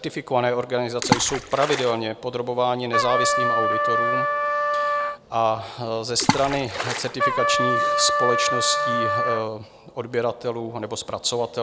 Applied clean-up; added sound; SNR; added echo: none; Water / Splash, splatter + Trumpet; -2 dB; none.